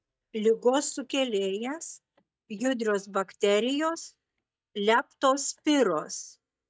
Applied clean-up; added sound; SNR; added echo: neural mask model DeepFilterNet 3.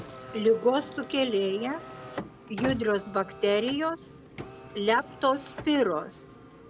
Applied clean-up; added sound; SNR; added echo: none; Car; 14 dB; none.